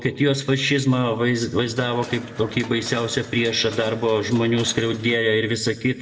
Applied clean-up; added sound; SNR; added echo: none; Mechanisms; 17 dB; reverberation time 0.8 s.